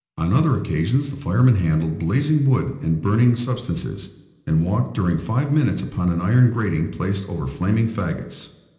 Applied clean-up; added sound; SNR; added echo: none; none; none; reverberation time 0.9 s.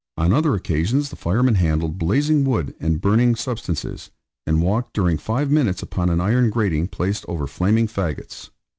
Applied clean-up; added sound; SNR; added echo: none; none; none; none.